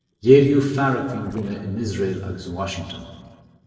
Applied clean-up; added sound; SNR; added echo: neural separator model SepFormer DNS4.